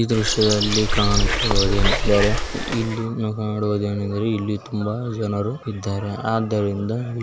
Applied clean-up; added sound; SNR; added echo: none; Bird; -2 dB; none.